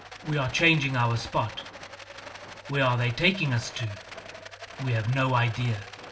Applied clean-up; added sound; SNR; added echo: none; Rattle; 15 dB; reverberation time 0.2 s.